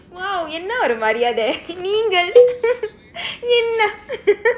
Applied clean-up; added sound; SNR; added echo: none; Cowbell; -1 dB; none.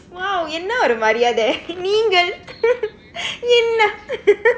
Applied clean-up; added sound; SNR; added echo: none; none; none; none.